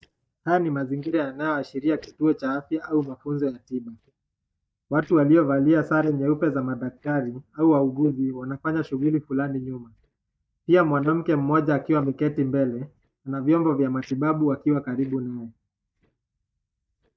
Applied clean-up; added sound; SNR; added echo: neural mask model DeepFilterNet 3.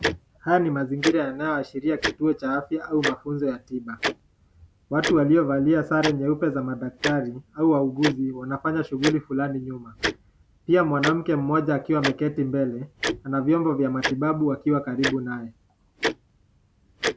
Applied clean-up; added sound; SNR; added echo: none; Tick-tock; 8 dB; none.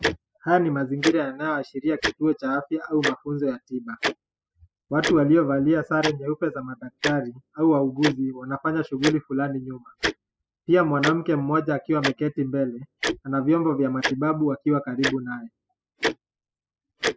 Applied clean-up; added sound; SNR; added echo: classical method spectral subtraction.